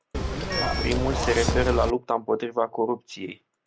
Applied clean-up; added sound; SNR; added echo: none; Zipper (clothing) / Telephone; -1 dB; none.